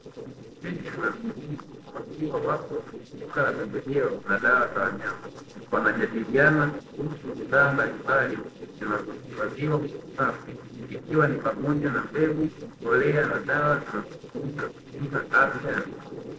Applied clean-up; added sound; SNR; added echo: neural separator model SepFormer DNS4.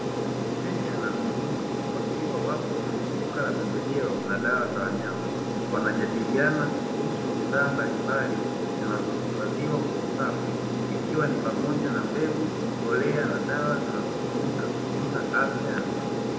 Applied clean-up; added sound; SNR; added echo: none; Aircraft; -2 dB; reverberation time 0.7 s.